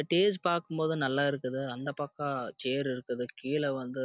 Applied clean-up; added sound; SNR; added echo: none; none; none; none.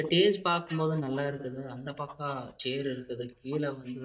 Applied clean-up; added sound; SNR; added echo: neural mask model DeepFilterNet 3.